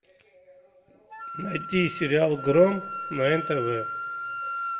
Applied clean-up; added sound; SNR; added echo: none; Wind instrument, woodwind instrument; 8 dB; reverberation time 0.7 s.